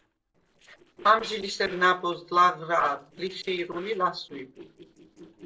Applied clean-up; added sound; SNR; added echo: neural separator model SepFormer DNS4.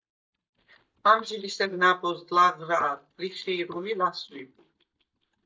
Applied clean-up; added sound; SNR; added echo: neural mask model DeepFilterNet 3.